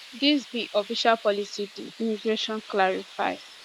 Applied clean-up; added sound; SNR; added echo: neural mask model Resemble Enhance denoiser.